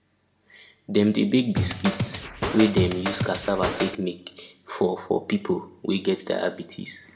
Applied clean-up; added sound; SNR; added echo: none; Scratching (performance technique); 2 dB; reverberation time 0.5 s.